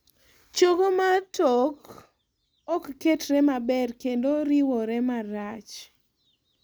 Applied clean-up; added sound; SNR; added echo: none; none; none; none.